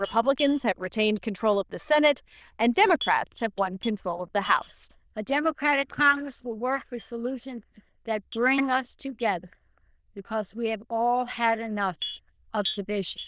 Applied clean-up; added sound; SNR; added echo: neural diffusion model UNIVERSE++.